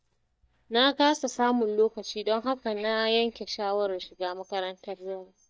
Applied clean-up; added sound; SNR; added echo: neural mask model DeepFilterNet 3.